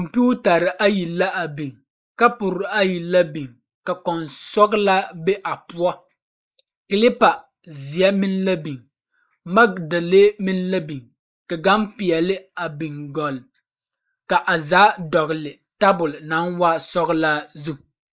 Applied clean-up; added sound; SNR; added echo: neural mask model Resemble Enhance denoiser.